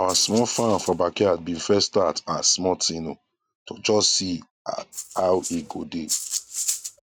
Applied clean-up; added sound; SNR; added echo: neural mask model RNNoise.